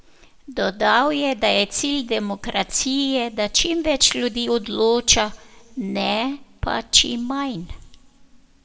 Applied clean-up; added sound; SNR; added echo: none; none; none; reverberation time 1.0 s.